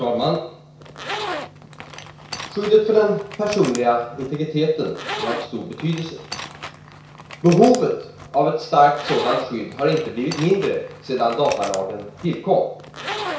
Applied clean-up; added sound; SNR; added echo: none; Zipper (clothing); 12 dB; reverberation time 0.6 s.